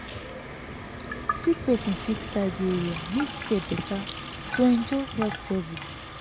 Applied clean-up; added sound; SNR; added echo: none; Sink (filling or washing) / Water tap, faucet; 7 dB; none.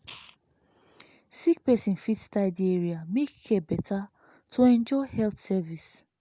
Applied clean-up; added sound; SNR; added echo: none; none; none; none.